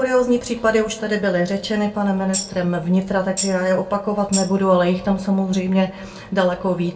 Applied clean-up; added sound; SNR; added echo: none; Tambourine; 11 dB; reverberation time 0.2 s.